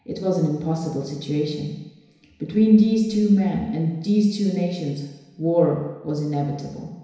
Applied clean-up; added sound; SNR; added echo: none; none; none; reverberation time 1.0 s.